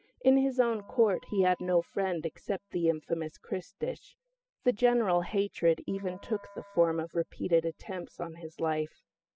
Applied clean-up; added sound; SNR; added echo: classical method spectral subtraction.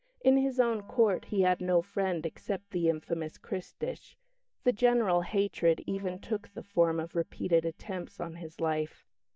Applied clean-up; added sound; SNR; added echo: neural mask model DeepFilterNet 3.